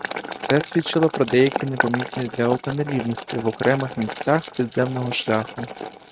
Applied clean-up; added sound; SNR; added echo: neural mask model RNNoise.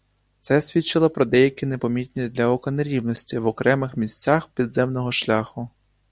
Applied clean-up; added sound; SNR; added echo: none; none; none; none.